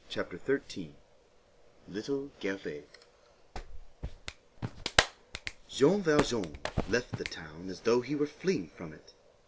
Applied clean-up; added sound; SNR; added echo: none; Clapping; 1 dB; none.